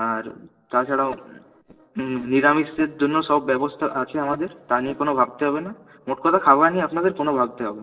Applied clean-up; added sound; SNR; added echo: neural separator model SepFormer DNS4.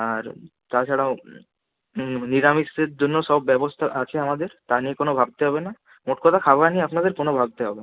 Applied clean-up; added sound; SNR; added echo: none; none; none; none.